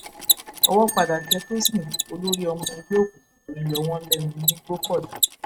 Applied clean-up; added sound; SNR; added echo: neural mask model RNNoise.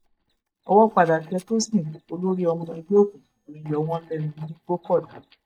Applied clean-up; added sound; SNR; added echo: neural mask model DeepFilterNet 3.